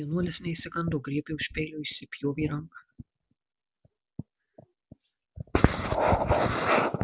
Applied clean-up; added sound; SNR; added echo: none; none; none; none.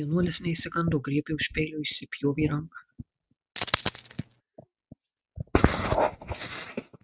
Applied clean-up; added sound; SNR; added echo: neural mask model RNNoise.